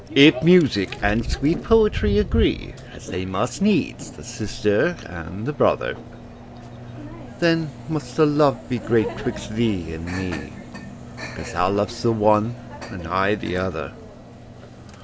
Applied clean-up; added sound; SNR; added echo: none; Microwave oven; 11 dB; none.